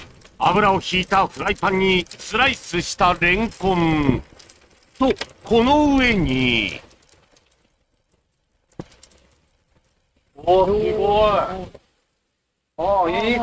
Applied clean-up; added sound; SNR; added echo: neural mask model RNNoise.